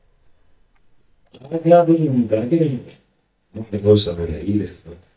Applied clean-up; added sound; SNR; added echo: neural mask model DeepFilterNet 3.